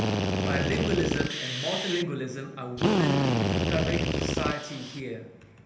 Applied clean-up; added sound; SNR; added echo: none; Drill; -4 dB; reverberation time 1.0 s.